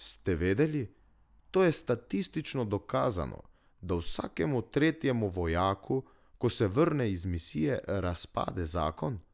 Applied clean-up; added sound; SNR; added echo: none; none; none; none.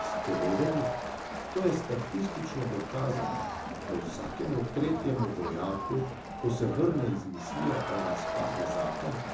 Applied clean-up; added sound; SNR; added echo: none; Crowd; 3 dB; reverberation time 0.6 s.